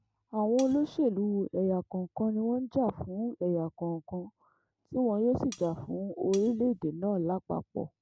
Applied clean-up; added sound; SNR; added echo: none; Cutlery, silverware; 12 dB; none.